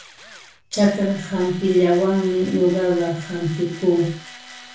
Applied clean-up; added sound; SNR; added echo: none; Tools; 20 dB; reverberation time 0.4 s.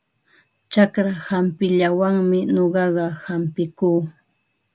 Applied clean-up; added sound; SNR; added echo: none; none; none; none.